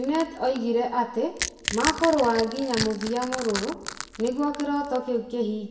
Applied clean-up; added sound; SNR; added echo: none; Crack / Crushing; 9 dB; reverberation time 0.9 s.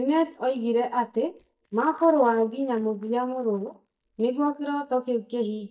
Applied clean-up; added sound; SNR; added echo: neural mask model DeepFilterNet 3.